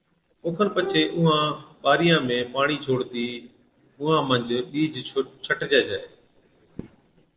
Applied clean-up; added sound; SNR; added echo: neural separator model SepFormer DNS4.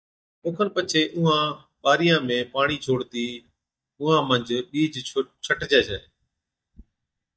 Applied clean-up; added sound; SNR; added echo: neural mask model DeepFilterNet 3.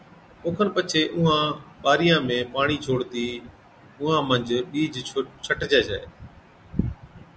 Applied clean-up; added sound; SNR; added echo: none; none; none; none.